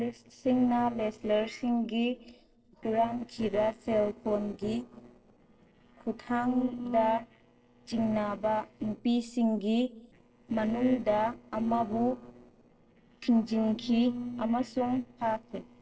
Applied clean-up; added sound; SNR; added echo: neural separator model SepFormer DNS4.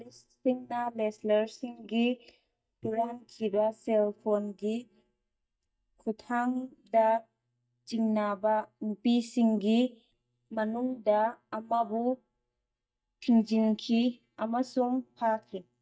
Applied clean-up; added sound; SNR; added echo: neural mask model DeepFilterNet 3.